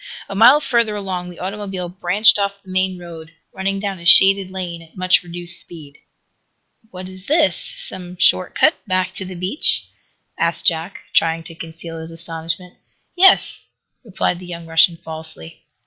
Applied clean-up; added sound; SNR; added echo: none; none; none; none.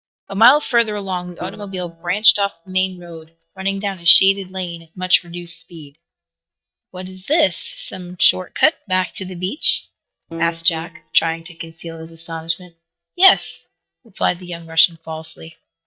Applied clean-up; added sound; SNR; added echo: neural mask model DeepFilterNet 3.